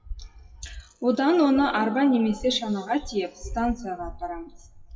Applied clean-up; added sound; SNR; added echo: classical method WPE with log-MMSE.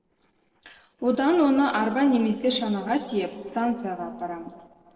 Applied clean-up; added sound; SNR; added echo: neural separator model SepFormer DNS4.